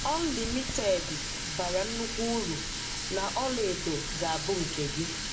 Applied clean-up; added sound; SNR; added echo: none; Water tap, faucet; 2 dB; reverberation time 0.5 s.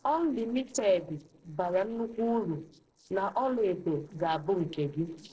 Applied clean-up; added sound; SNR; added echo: neural separator model SepFormer DNS4.